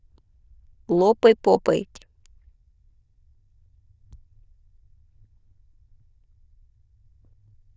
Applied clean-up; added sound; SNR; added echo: neural diffusion model UNIVERSE++.